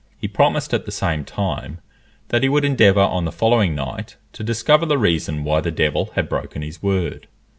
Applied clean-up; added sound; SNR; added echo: none; none; none; none.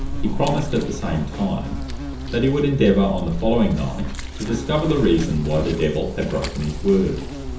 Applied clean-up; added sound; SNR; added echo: none; Insect; 6 dB; reverberation time 0.6 s.